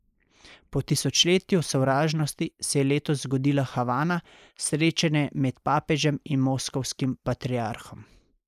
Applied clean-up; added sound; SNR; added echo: neural mask model Resemble Enhance denoiser.